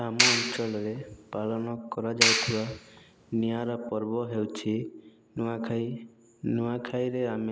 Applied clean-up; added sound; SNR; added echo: none; Clapping; -2 dB; none.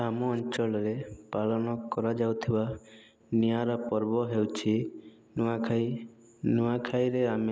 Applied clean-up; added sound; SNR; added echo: none; none; none; none.